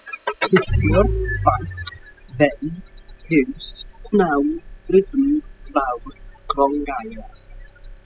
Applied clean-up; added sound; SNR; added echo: classical method spectral subtraction.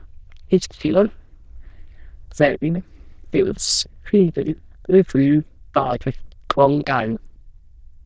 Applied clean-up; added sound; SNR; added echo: neural diffusion model UNIVERSE++.